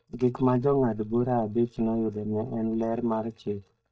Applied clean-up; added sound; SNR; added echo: neural mask model DeepFilterNet 3.